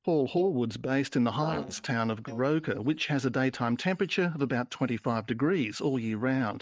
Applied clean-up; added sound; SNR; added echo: neural mask model DeepFilterNet 3.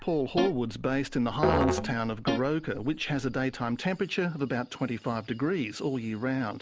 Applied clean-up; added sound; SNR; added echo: none; Musical instrument + Guitar; 3 dB; none.